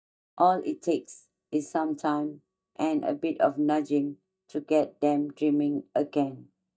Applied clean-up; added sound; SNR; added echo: neural mask model DeepFilterNet 3.